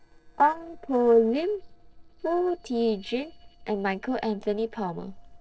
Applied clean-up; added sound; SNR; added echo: neural separator model SepFormer DNS4.